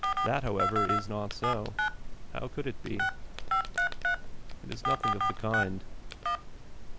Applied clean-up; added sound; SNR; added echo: none; Telephone; -4 dB; none.